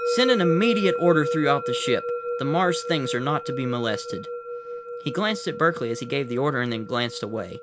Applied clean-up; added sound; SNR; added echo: none; Musical instrument; 5 dB; none.